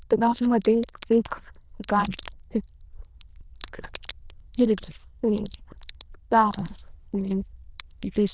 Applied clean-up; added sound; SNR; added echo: neural diffusion model UNIVERSE++.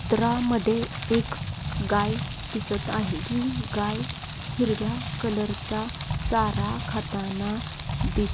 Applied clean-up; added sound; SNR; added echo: none; Rain; 3 dB; none.